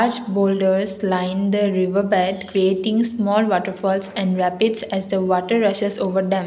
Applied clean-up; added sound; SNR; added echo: none; none; none; none.